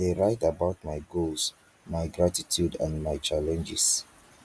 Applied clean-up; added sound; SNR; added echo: none; none; none; none.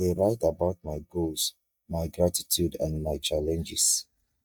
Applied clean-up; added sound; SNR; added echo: neural mask model DeepFilterNet 3.